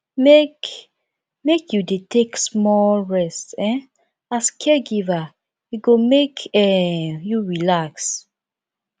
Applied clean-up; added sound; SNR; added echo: none; none; none; none.